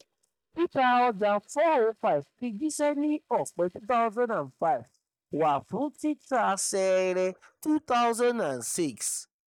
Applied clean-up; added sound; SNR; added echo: neural mask model DeepFilterNet 3.